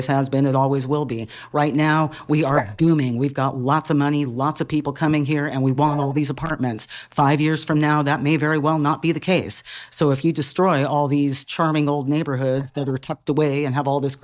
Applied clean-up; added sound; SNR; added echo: neural mask model DeepFilterNet 3.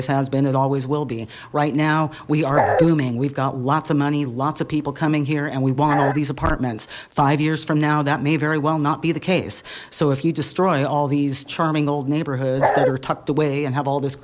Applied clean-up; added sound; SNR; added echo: neural mask model Resemble Enhance denoiser.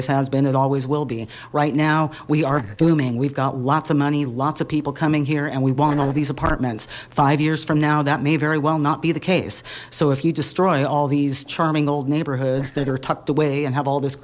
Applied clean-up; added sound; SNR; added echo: neural separator model SepFormer DNS4.